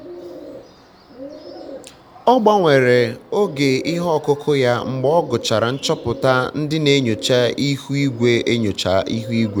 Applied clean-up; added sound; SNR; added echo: none; Bird; 16 dB; none.